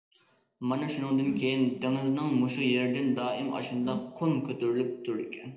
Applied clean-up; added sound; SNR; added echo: neural separator model SepFormer DNS4.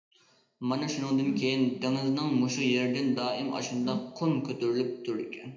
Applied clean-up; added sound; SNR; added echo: none; Whoosh, swoosh, swish; 14 dB; reverberation time 0.8 s.